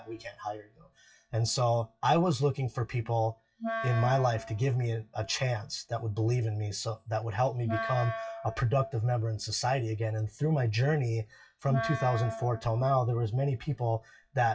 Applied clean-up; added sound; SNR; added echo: classical method WPE with log-MMSE.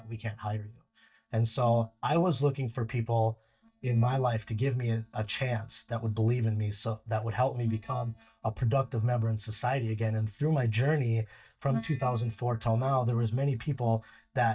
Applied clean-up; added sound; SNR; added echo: neural mask model DeepFilterNet 3.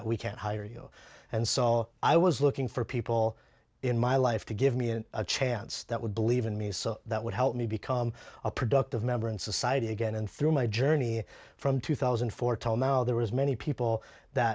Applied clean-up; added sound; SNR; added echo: none; none; none; none.